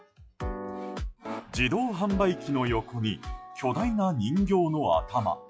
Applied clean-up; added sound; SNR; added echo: classical method log-MMSE.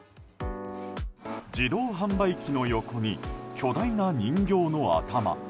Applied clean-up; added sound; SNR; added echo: none; Sawing; 20 dB; none.